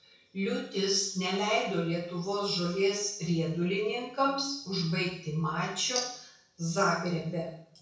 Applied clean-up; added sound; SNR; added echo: none; none; none; reverberation time 0.6 s.